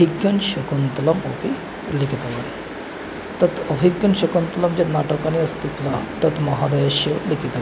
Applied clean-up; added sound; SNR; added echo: none; none; none; none.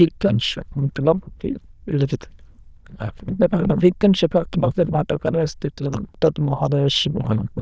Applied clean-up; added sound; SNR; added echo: neural diffusion model UNIVERSE++.